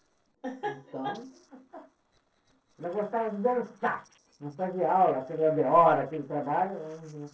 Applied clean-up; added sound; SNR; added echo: neural separator model SepFormer DNS4.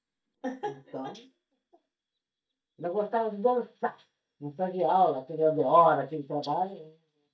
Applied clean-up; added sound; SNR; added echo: neural mask model DeepFilterNet 3.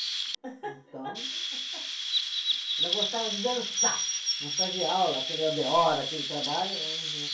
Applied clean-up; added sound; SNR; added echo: none; Chirp, tweet; -1 dB; reverberation time 0.2 s.